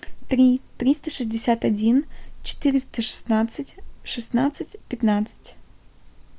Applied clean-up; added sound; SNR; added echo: none; none; none; none.